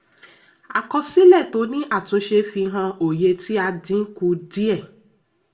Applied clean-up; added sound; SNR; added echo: none; none; none; reverberation time 0.3 s.